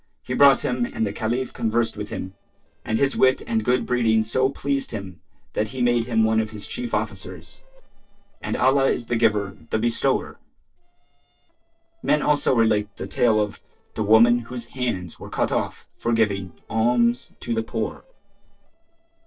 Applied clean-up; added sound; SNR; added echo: neural separator model SepFormer DNS4.